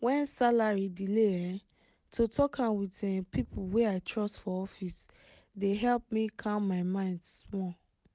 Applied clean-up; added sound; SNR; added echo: none; none; none; none.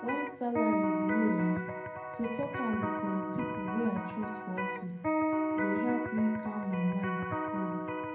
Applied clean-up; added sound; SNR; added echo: none; Electric guitar; 0 dB; reverberation time 0.6 s.